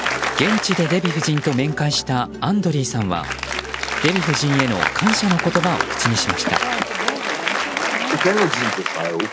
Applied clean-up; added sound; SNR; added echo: none; Applause; 2 dB; none.